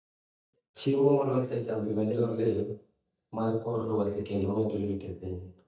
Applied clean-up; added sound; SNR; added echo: neural mask model DeepFilterNet 3.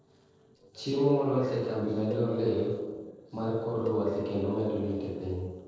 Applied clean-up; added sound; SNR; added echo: neural separator model SepFormer DNS4.